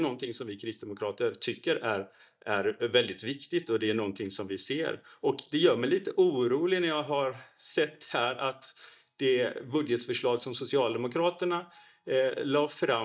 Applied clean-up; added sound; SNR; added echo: neural mask model DeepFilterNet 3.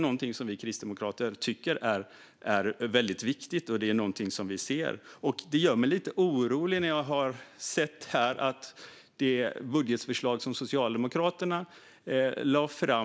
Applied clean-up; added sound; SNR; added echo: none; none; none; none.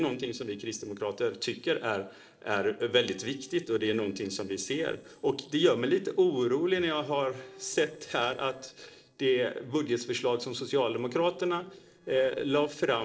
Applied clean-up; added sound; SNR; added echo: neural separator model SepFormer DNS4.